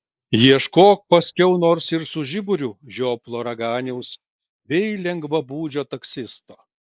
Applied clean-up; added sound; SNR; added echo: neural mask model Resemble Enhance denoiser.